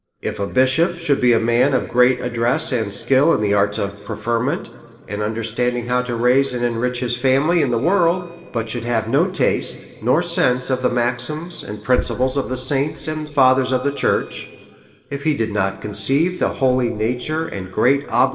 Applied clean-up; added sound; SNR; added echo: neural separator model SepFormer DNS4.